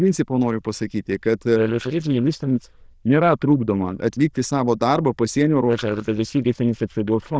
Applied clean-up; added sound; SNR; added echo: neural diffusion model UNIVERSE++.